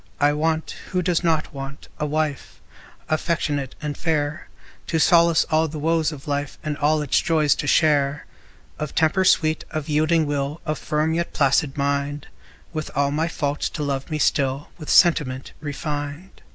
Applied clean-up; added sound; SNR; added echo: none; none; none; none.